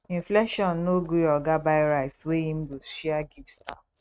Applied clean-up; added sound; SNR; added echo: neural mask model RNNoise.